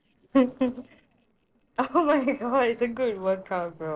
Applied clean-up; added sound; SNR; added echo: neural separator model SepFormer DNS4.